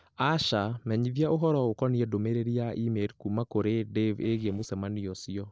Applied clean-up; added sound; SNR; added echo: neural separator model SepFormer DNS4.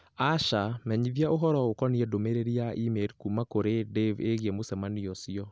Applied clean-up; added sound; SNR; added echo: none; none; none; none.